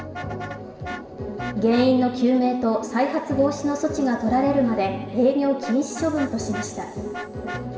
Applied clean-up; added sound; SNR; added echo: none; Vehicle horn, car horn, honking; 17 dB; reverberation time 2.2 s.